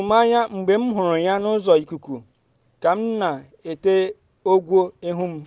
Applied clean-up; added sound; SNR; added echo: none; none; none; none.